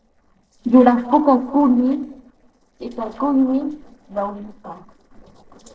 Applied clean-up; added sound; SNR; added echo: neural separator model SepFormer DNS4.